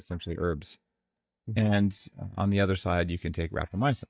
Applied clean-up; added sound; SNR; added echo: neural mask model DeepFilterNet 3.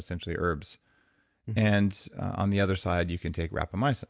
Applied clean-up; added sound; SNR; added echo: none; none; none; none.